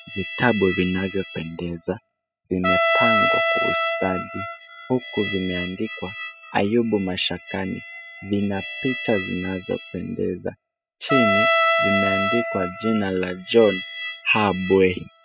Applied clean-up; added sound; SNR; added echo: classical method spectral subtraction.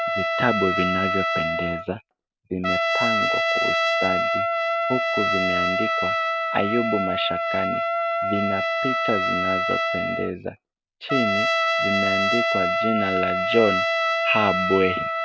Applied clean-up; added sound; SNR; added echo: none; Trumpet; -4 dB; none.